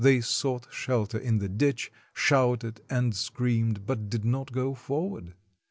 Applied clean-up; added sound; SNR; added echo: none; none; none; none.